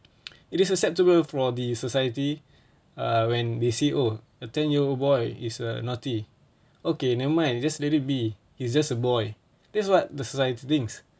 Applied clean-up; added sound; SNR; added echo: none; none; none; none.